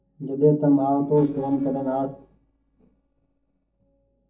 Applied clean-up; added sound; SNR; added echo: neural separator model SepFormer DNS4.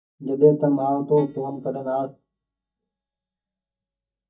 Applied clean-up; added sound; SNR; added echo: neural mask model DeepFilterNet 3.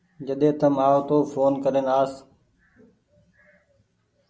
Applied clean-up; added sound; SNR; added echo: none; none; none; none.